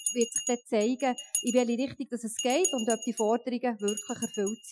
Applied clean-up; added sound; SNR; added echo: classical method Wiener filter.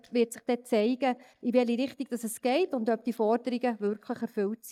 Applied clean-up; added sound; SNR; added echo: neural mask model DeepFilterNet 3.